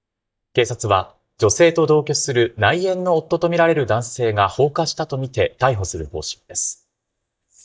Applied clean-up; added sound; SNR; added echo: neural mask model DeepFilterNet 3.